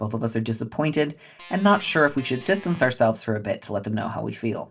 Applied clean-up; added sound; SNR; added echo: none; Organ; 19 dB; reverberation time 0.2 s.